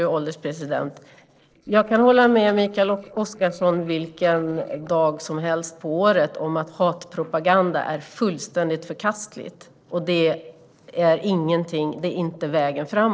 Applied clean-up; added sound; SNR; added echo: neural separator model SepFormer DNS4.